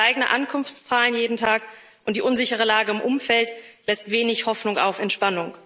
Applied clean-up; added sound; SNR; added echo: none; none; none; none.